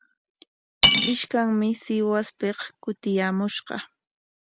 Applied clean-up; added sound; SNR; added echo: none; Cutlery, silverware / Dishes, pots, and pans; -3 dB; none.